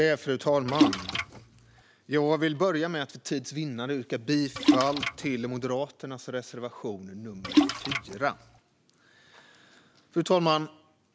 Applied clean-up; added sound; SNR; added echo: none; Splash, splatter; -2 dB; none.